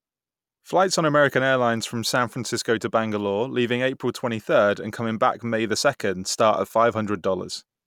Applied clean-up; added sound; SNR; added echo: none; none; none; none.